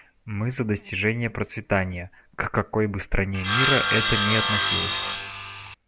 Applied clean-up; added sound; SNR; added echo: none; Sawing; -2 dB; none.